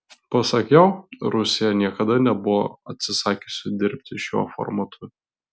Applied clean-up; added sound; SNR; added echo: none; none; none; none.